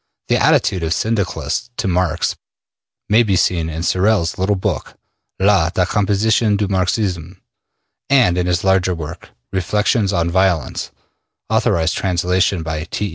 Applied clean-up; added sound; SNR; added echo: none; none; none; none.